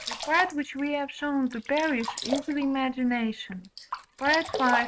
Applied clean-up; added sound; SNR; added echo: neural mask model RNNoise.